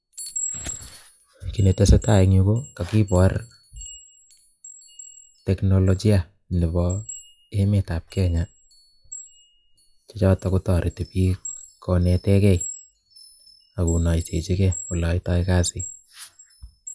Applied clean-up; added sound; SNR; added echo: classical method log-MMSE.